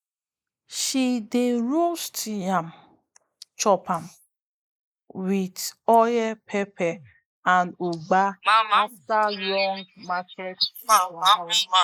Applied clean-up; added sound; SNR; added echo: neural mask model Resemble Enhance denoiser.